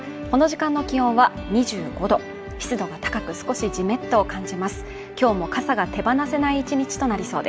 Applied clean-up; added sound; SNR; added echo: none; none; none; none.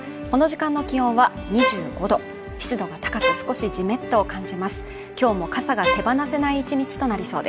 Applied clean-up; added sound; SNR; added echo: none; Bowed string instrument; 3 dB; none.